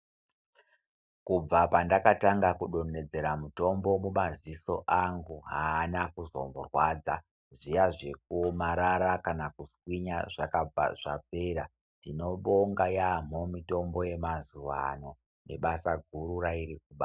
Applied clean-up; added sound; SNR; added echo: neural separator model SepFormer DNS4.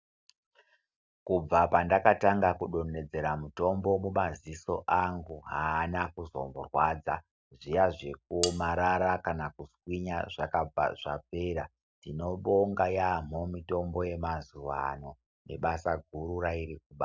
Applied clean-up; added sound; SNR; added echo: none; Cutlery, silverware; 6 dB; none.